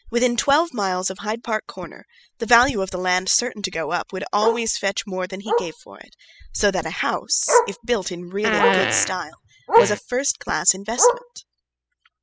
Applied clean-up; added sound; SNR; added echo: classical method spectral subtraction.